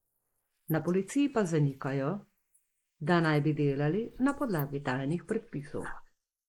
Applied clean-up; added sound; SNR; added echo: neural mask model Resemble Enhance denoiser.